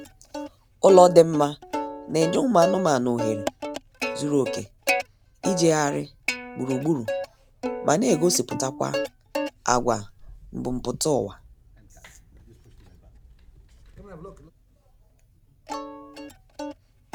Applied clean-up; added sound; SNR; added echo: none; Plucked string instrument; 8 dB; none.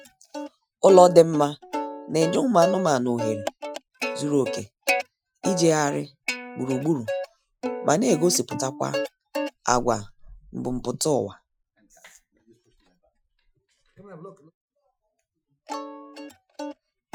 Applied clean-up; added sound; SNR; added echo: classical method Wiener filter.